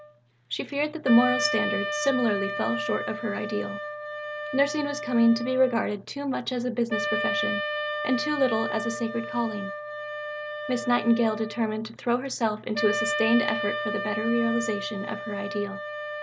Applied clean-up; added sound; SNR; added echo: none; Wind instrument, woodwind instrument; 5 dB; none.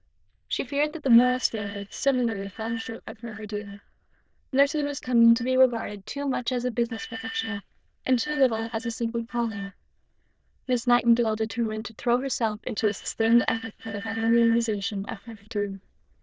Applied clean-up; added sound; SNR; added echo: neural diffusion model UNIVERSE++.